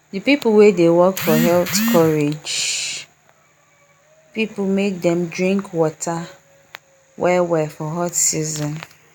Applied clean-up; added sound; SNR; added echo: none; none; none; none.